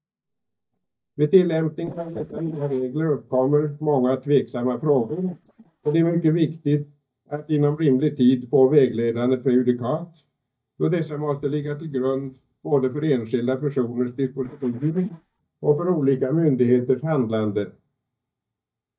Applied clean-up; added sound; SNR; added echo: neural mask model DeepFilterNet 3.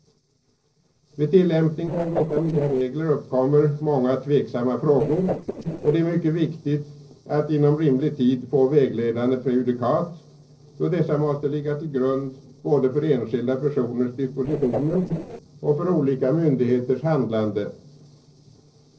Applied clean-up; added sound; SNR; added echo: neural separator model SepFormer DNS4.